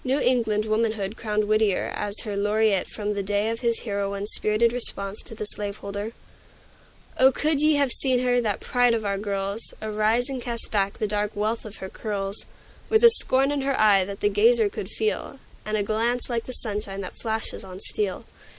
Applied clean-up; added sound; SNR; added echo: none; none; none; none.